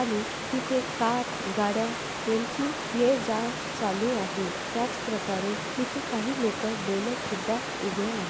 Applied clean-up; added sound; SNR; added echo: none; Stream / Liquid; 3 dB; none.